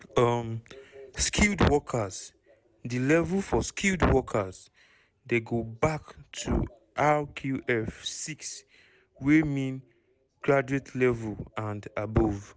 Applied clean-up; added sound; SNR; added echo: none; none; none; none.